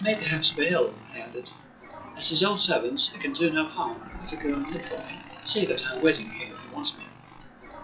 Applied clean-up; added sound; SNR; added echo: classical method WPE with log-MMSE.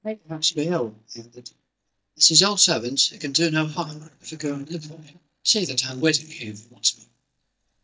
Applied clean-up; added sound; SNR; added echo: neural mask model DeepFilterNet 3.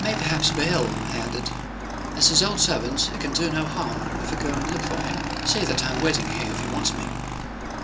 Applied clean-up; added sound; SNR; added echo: none; Motorcycle / Engine; 4 dB; reverberation time 0.2 s.